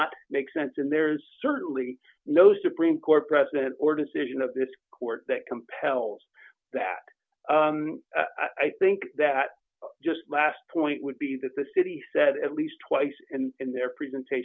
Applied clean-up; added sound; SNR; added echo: none; none; none; none.